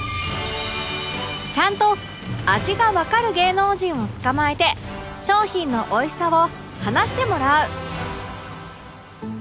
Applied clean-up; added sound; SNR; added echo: none; none; none; none.